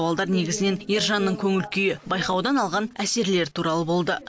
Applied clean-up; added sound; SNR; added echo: none; none; none; none.